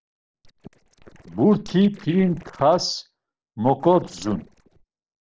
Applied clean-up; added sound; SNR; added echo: neural separator model SepFormer DNS4.